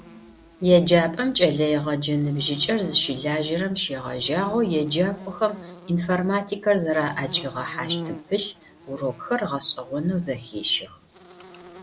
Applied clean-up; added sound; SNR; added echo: none; Buzz; 18 dB; none.